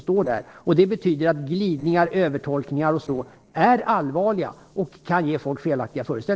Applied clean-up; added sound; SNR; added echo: neural separator model SepFormer DNS4.